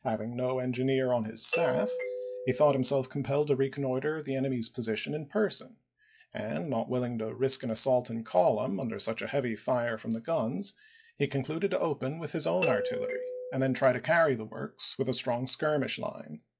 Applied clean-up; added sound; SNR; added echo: classical method log-MMSE.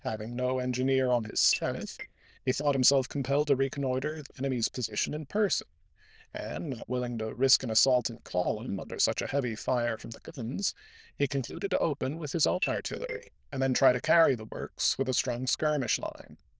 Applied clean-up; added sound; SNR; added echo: neural diffusion model UNIVERSE++.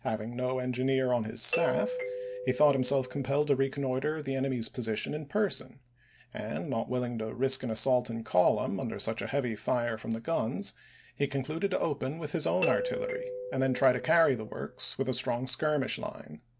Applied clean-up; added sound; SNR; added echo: none; Doorbell; 6 dB; none.